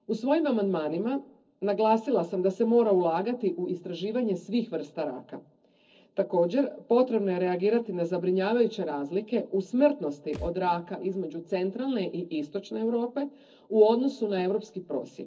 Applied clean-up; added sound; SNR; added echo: neural separator model SepFormer DNS4.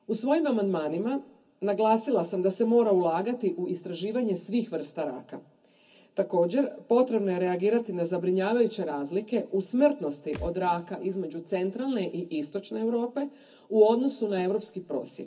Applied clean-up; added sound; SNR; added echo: none; Thump, thud; 17 dB; reverberation time 0.4 s.